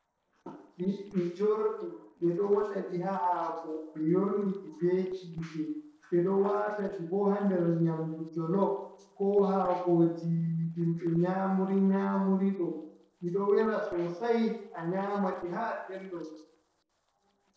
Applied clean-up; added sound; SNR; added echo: neural separator model SepFormer DNS4.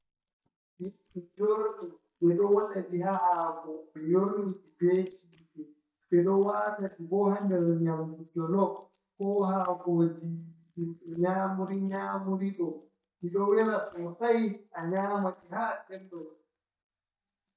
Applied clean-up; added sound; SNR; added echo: neural mask model DeepFilterNet 3.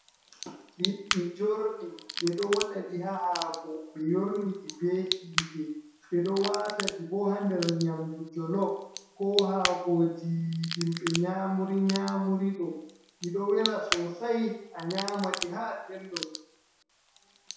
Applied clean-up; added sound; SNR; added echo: none; Crack / Crackle; 8 dB; reverberation time 0.7 s.